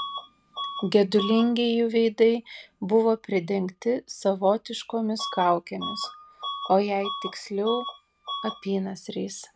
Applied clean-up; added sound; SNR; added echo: none; Bus / Alarm; 13 dB; none.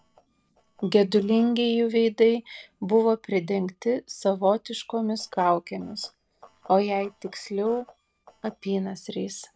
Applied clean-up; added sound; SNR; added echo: neural separator model SepFormer DNS4.